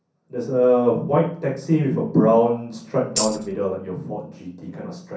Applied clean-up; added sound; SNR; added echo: none; Tambourine; 6 dB; reverberation time 0.6 s.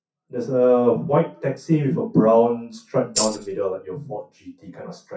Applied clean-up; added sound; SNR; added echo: classical method WPE with log-MMSE.